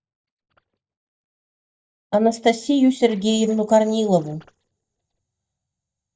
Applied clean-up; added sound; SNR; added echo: neural mask model DeepFilterNet 3.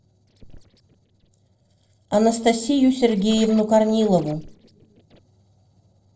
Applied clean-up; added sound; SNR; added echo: neural separator model SepFormer DNS4.